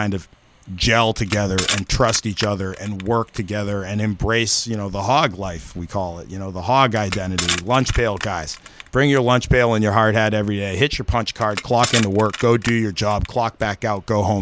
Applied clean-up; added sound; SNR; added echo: none; Crushing; 11 dB; none.